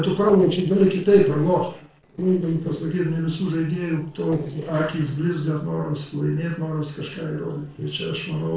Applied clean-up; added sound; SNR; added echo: neural separator model SepFormer DNS4.